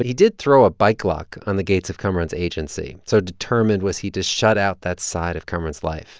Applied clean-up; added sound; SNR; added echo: none; none; none; none.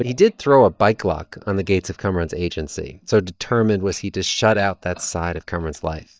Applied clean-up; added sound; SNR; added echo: neural mask model DeepFilterNet 3.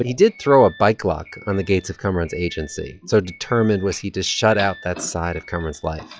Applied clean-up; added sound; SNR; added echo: classical method log-MMSE.